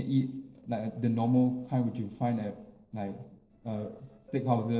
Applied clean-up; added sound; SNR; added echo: neural separator model SepFormer DNS4.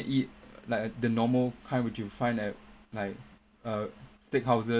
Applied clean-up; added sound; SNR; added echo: none; none; none; none.